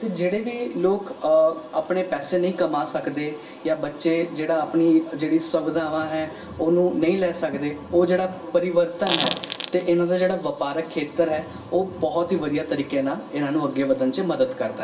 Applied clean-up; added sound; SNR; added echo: none; Fart; 6 dB; reverberation time 0.2 s.